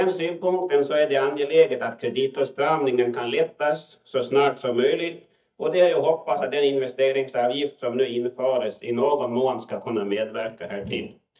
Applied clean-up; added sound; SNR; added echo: neural mask model DeepFilterNet 3.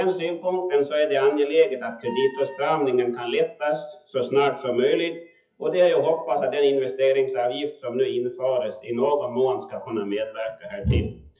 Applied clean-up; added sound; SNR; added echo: classical method WPE with log-MMSE.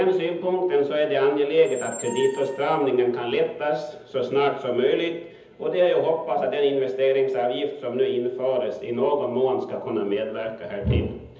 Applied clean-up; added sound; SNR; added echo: none; Squeak; 18 dB; reverberation time 0.7 s.